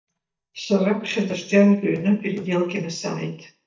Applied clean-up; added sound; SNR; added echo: neural mask model DeepFilterNet 3.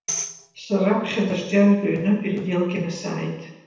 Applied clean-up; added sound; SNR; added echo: none; Tambourine; 11 dB; reverberation time 0.9 s.